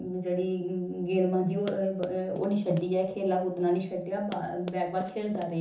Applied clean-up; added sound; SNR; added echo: none; Run; 15 dB; reverberation time 0.7 s.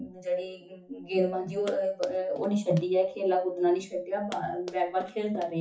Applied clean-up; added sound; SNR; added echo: classical method WPE with log-MMSE.